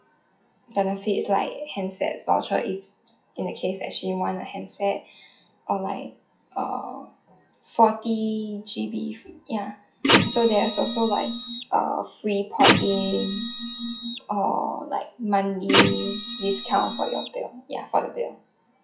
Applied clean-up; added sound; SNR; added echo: classical method WPE with log-MMSE.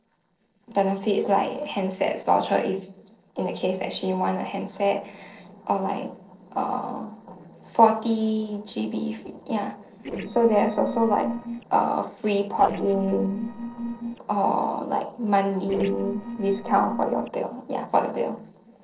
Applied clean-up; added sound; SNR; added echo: neural separator model SepFormer DNS4.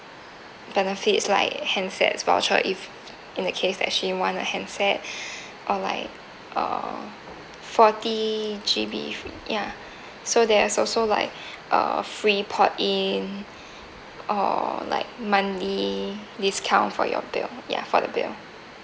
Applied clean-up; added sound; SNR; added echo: none; none; none; none.